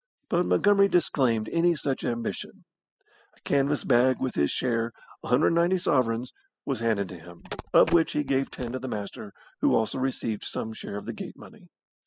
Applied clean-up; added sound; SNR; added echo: classical method spectral subtraction.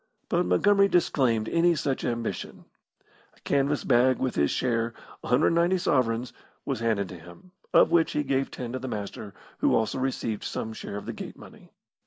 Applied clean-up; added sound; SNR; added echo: none; none; none; none.